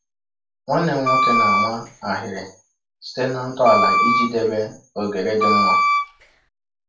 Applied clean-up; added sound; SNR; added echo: none; Wind instrument, woodwind instrument; -4 dB; reverberation time 0.3 s.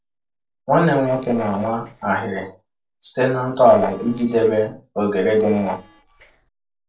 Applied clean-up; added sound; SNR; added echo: neural separator model SepFormer DNS4.